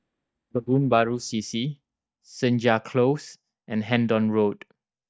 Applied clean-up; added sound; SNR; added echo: neural mask model DeepFilterNet 3.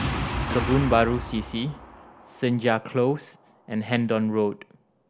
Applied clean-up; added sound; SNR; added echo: none; Boom; 8 dB; none.